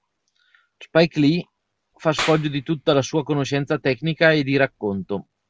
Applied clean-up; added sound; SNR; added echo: none; Clapping; 14 dB; none.